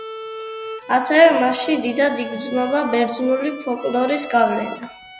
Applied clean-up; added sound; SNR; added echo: none; Bowed string instrument; 15 dB; none.